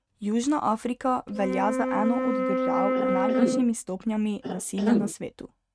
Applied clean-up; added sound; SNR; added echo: neural mask model RNNoise.